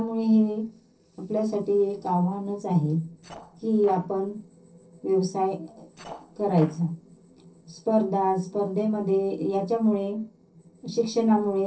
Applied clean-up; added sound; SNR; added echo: neural separator model SepFormer DNS4.